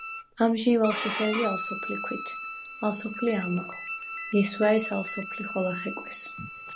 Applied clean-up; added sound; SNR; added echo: none; Bowed string instrument + Ringtone; 7 dB; none.